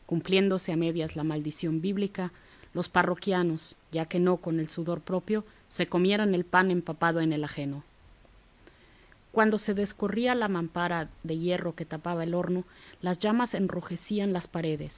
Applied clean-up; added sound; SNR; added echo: none; none; none; none.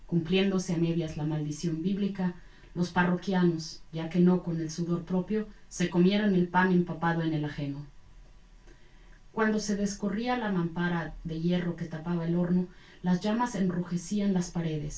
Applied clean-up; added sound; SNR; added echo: none; none; none; reverberation time 0.2 s.